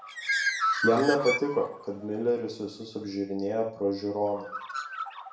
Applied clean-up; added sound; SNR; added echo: none; Bird; 4 dB; reverberation time 0.5 s.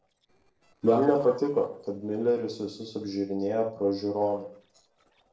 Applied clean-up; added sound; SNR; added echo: neural separator model SepFormer DNS4.